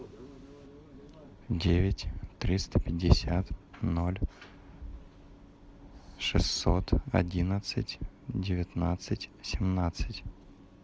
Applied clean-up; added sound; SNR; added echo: none; none; none; none.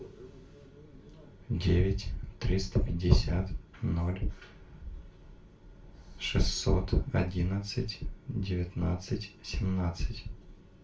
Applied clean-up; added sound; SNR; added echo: none; none; none; reverberation time 0.3 s.